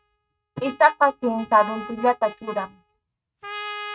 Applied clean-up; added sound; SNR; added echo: neural mask model RNNoise.